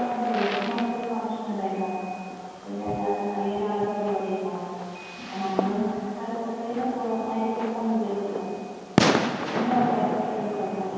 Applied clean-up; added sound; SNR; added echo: none; Fireworks; 4 dB; reverberation time 2.1 s.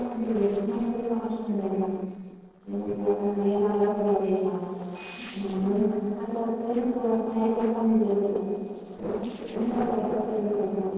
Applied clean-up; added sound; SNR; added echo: neural separator model SepFormer DNS4.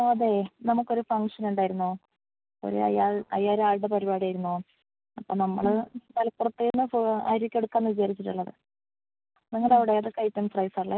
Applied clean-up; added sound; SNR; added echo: none; none; none; none.